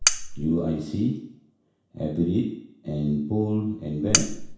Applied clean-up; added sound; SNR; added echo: none; Cutlery, silverware; -3 dB; reverberation time 0.7 s.